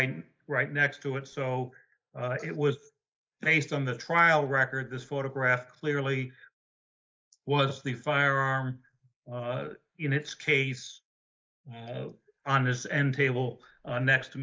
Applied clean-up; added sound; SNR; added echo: neural mask model Resemble Enhance denoiser.